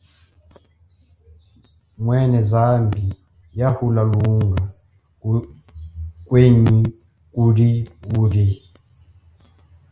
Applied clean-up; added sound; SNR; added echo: none; none; none; none.